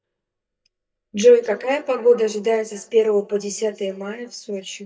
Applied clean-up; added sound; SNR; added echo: neural mask model DeepFilterNet 3.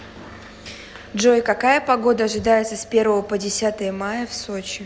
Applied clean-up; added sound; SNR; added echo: none; none; none; none.